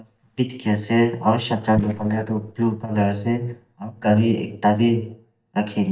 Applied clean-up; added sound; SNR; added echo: neural mask model DeepFilterNet 3.